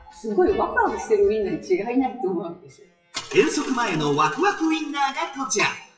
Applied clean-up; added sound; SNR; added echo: classical method WPE with log-MMSE.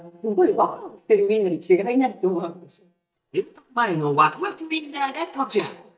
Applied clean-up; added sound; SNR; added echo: neural mask model DeepFilterNet 3.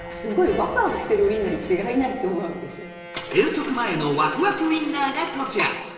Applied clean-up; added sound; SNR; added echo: none; Bowed string instrument; 14 dB; reverberation time 1.0 s.